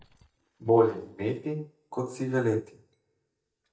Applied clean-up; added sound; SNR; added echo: neural mask model DeepFilterNet 3.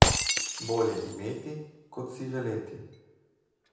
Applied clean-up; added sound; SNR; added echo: none; Shatter; -4 dB; reverberation time 0.9 s.